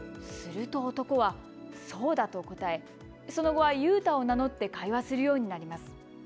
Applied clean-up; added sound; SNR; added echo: none; none; none; none.